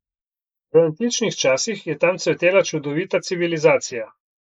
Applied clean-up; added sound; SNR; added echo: neural mask model Resemble Enhance denoiser.